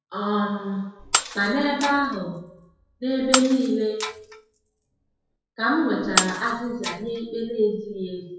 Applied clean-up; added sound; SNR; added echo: classical method WPE with log-MMSE.